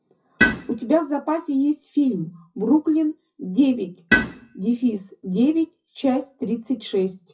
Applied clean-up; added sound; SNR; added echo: classical method WPE with log-MMSE.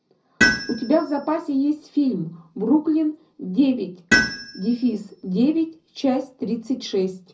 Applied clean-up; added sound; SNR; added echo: none; Tools; 4 dB; reverberation time 0.4 s.